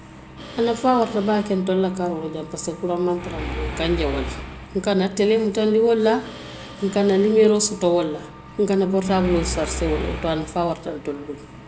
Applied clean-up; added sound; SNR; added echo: none; Mechanisms; 12 dB; none.